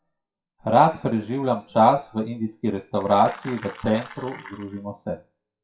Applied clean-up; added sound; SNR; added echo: classical method WPE with log-MMSE.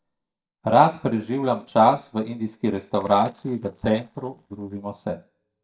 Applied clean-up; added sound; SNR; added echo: neural mask model DeepFilterNet 3.